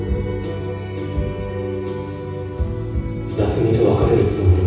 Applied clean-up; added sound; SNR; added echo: none; none; none; reverberation time 1.1 s.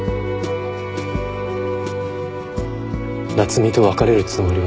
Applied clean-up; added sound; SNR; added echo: none; none; none; none.